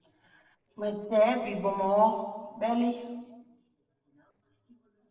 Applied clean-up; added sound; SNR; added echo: neural separator model SepFormer DNS4.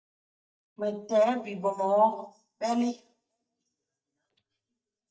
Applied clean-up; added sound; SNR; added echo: neural mask model DeepFilterNet 3.